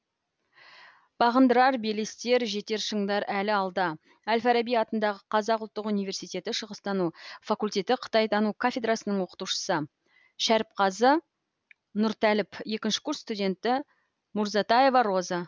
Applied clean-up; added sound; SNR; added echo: none; none; none; none.